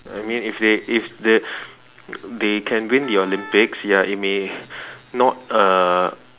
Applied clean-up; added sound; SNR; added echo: none; Wind instrument, woodwind instrument; 17 dB; none.